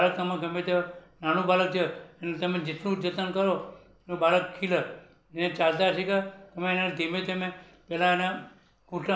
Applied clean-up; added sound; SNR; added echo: none; none; none; none.